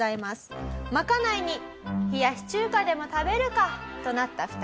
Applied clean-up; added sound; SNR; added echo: none; none; none; none.